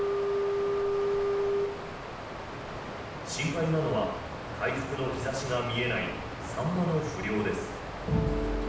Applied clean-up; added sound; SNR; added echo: none; Water; 8 dB; reverberation time 0.7 s.